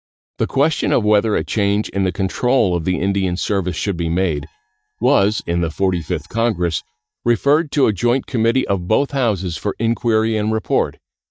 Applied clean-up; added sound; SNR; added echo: neural mask model DeepFilterNet 3.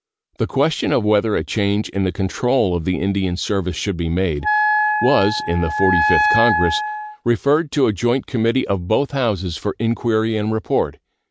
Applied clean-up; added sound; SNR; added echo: none; Wind instrument, woodwind instrument; 0 dB; none.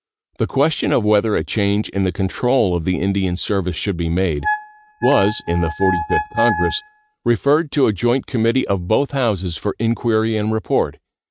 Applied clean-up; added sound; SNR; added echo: neural mask model RNNoise.